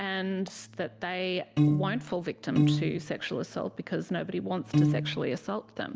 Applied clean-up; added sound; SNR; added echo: none; Piano; -5 dB; none.